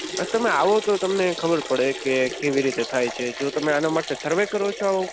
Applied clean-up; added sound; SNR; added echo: none; Liquid; 10 dB; none.